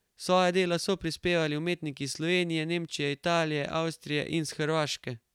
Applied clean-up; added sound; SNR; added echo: none; none; none; none.